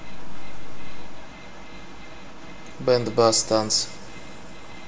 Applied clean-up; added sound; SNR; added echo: none; none; none; reverberation time 2.4 s.